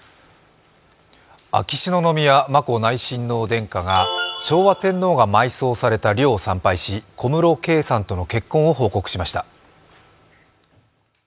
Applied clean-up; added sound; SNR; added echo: none; none; none; none.